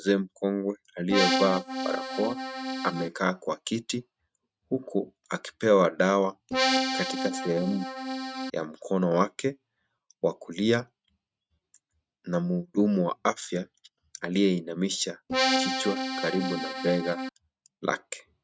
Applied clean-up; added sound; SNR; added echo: neural mask model RNNoise.